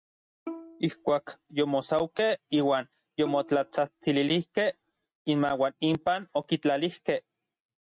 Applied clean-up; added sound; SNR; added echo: neural mask model RNNoise.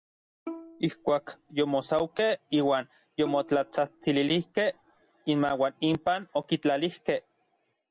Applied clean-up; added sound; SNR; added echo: none; Bowed string instrument; 17 dB; none.